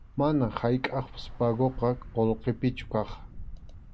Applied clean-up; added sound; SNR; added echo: none; Traffic noise, roadway noise / Bus; 13 dB; none.